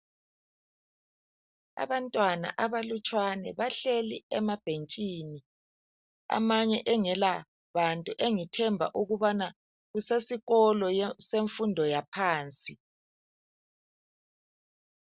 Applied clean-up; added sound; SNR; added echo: none; none; none; none.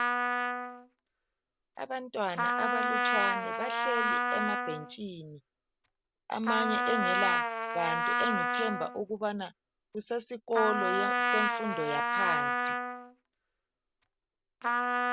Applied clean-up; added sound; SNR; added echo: none; Trumpet; -4 dB; none.